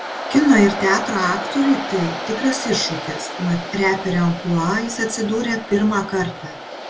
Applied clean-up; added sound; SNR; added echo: none; Waves, surf; 9 dB; reverberation time 0.2 s.